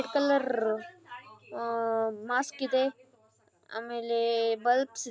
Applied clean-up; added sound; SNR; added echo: none; none; none; none.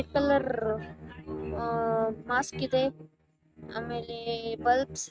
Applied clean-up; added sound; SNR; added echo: neural mask model RNNoise.